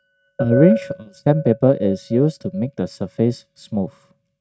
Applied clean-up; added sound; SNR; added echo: neural mask model RNNoise.